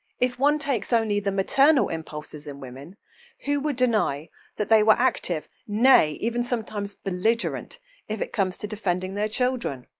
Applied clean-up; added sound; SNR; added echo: neural mask model Resemble Enhance denoiser.